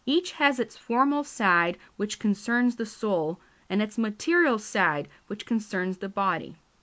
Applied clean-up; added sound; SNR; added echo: none; none; none; none.